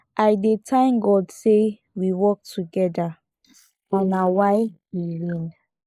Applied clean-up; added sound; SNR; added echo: neural mask model Resemble Enhance denoiser.